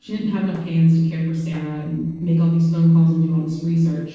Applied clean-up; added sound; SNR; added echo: neural separator model SepFormer DNS4.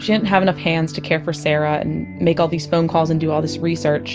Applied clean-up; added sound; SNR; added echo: none; none; none; none.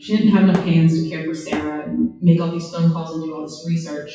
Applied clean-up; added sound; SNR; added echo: classical method WPE with log-MMSE.